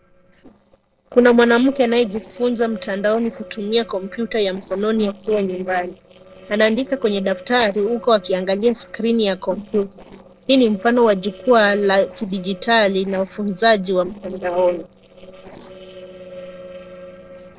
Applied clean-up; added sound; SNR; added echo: neural separator model SepFormer DNS4.